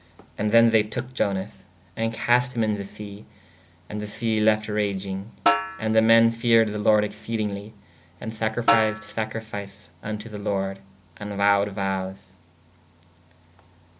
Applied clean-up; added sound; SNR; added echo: none; Snare drum; 4 dB; none.